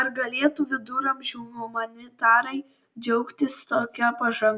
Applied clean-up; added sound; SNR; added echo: none; none; none; none.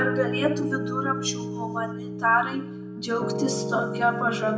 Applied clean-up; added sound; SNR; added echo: none; Piano; 3 dB; reverberation time 0.7 s.